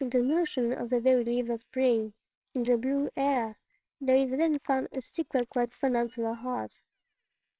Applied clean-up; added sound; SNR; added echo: neural separator model SepFormer WHAMR!.